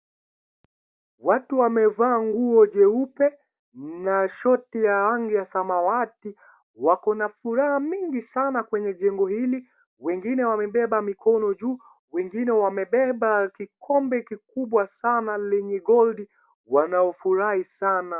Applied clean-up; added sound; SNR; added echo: none; none; none; none.